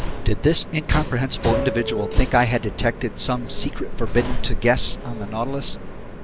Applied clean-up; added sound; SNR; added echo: none; Subway, metro, underground; 3 dB; none.